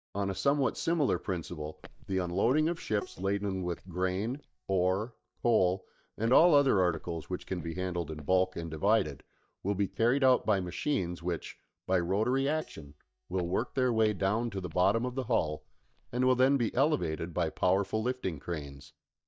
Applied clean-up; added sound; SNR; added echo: neural mask model DeepFilterNet 3.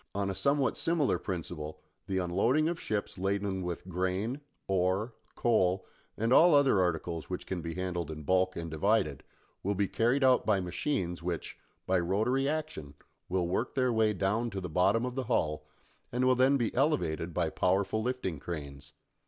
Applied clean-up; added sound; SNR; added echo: none; none; none; none.